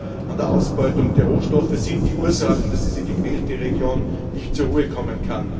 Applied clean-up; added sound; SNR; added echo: none; Thunder; -4 dB; reverberation time 2.4 s.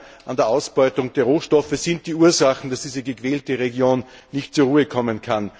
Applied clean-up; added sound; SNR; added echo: none; none; none; none.